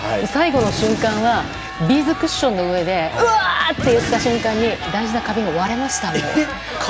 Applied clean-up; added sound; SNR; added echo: none; Gunshot, gunfire; 11 dB; none.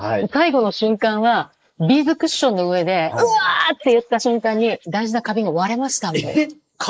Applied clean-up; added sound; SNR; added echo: neural mask model Resemble Enhance denoiser.